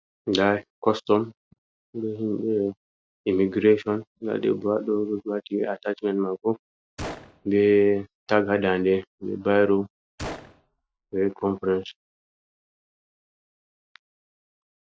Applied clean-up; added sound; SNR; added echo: classical method Wiener filter.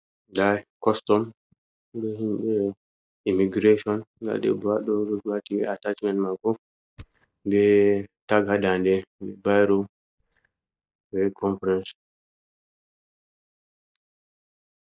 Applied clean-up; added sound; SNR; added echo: neural mask model DeepFilterNet 3.